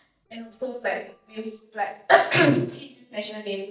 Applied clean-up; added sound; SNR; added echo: neural mask model DeepFilterNet 3.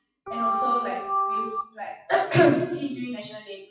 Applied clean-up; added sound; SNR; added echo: classical method WPE with log-MMSE.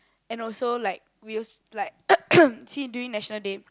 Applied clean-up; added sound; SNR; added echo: none; none; none; none.